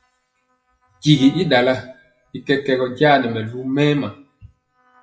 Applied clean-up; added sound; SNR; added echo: classical method WPE with log-MMSE.